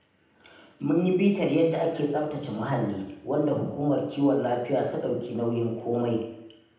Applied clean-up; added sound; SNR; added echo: none; none; none; reverberation time 0.8 s.